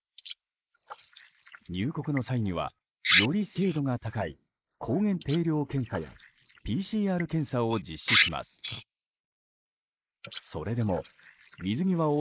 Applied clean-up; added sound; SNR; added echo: neural mask model Resemble Enhance denoiser.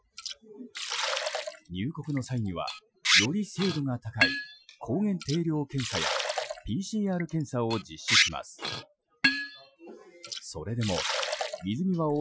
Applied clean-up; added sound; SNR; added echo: classical method Wiener filter.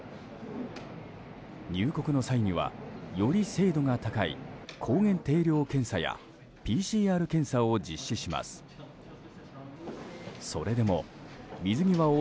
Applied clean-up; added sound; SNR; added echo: none; none; none; none.